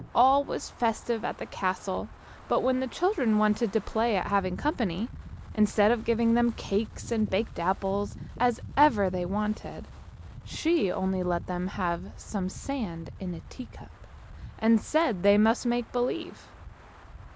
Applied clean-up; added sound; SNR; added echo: none; Wind; 15 dB; none.